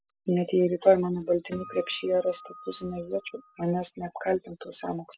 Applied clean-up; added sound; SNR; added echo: none; Acoustic guitar; 19 dB; none.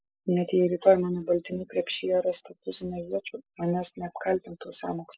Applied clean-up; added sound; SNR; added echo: neural mask model Resemble Enhance denoiser.